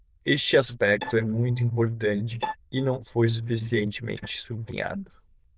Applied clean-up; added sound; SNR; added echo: neural diffusion model UNIVERSE++.